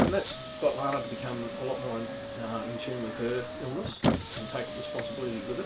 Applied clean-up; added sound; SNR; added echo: none; Squeak; 0 dB; reverberation time 0.2 s.